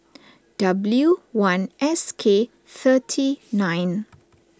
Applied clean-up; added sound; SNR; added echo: none; none; none; none.